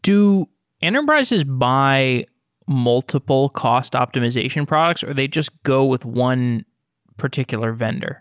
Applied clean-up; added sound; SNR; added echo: none; none; none; none.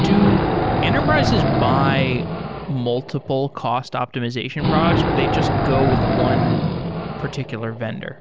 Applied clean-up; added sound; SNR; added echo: none; Wild animals; -2 dB; none.